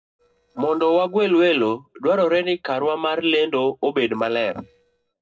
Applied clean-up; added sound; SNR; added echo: neural separator model SepFormer DNS4.